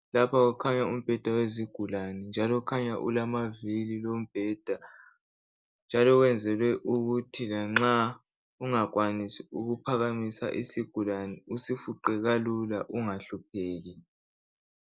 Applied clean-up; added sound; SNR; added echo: none; none; none; none.